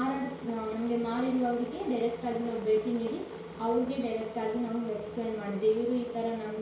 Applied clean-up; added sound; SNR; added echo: none; Boiling / Water; 16 dB; reverberation time 0.6 s.